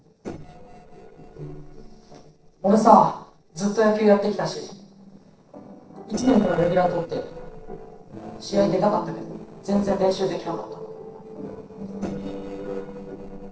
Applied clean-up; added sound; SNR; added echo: neural separator model SepFormer DNS4.